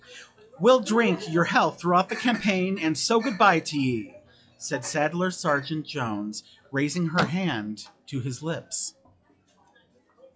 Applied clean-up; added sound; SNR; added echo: classical method log-MMSE.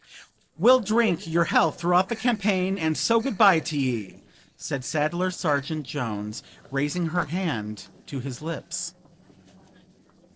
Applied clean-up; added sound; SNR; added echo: neural separator model SepFormer DNS4.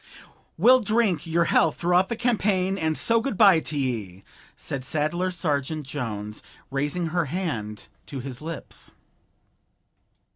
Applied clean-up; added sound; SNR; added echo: none; none; none; none.